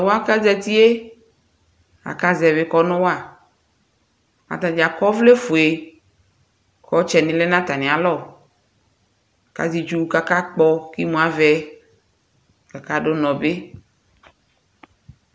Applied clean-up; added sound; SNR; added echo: none; none; none; none.